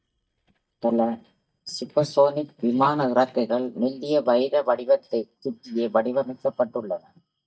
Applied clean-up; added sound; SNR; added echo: neural mask model DeepFilterNet 3.